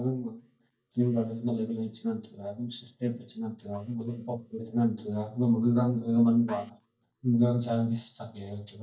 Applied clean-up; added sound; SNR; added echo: neural mask model DeepFilterNet 3.